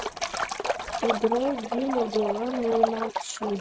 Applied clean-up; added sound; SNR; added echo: neural mask model RNNoise.